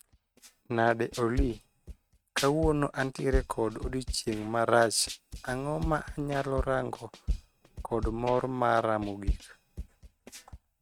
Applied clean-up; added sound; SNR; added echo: neural mask model RNNoise.